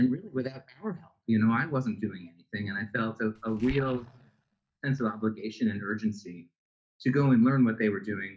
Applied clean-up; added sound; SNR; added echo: neural mask model DeepFilterNet 3.